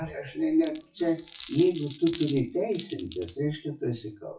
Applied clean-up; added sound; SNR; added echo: classical method WPE with log-MMSE.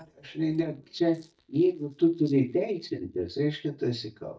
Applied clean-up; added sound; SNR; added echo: neural mask model DeepFilterNet 3.